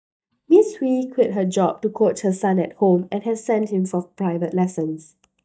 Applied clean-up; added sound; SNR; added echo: neural mask model DeepFilterNet 3.